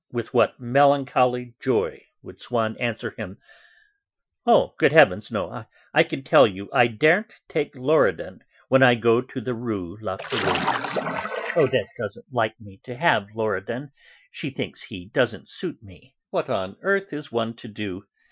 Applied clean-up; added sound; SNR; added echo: classical method Wiener filter.